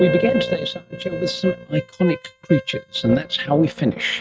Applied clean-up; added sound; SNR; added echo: neural mask model RNNoise.